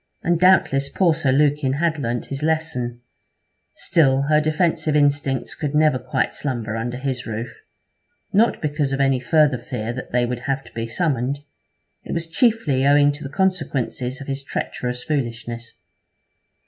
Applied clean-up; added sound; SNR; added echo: none; none; none; none.